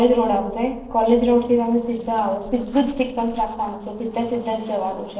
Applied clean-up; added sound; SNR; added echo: neural separator model SepFormer DNS4.